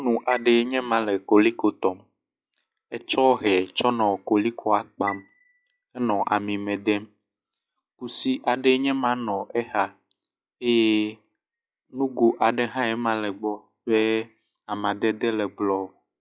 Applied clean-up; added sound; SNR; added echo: classical method log-MMSE.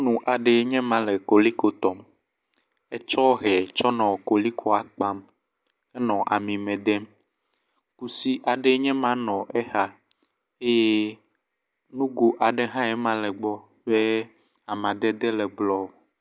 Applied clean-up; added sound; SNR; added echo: none; none; none; none.